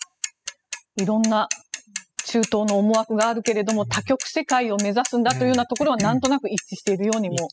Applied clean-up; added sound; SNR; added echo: classical method spectral subtraction.